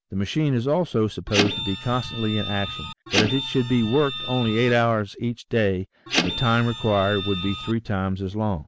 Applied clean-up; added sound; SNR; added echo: none; Printer; 5 dB; none.